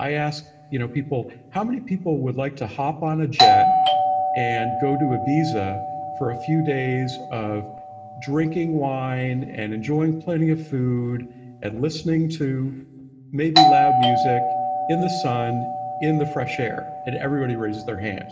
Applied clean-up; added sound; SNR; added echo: none; Doorbell; 0 dB; reverberation time 1.8 s.